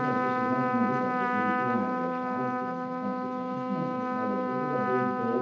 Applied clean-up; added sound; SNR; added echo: none; Trumpet; -4 dB; reverberation time 0.8 s.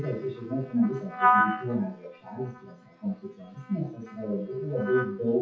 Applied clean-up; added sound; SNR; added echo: classical method WPE with log-MMSE.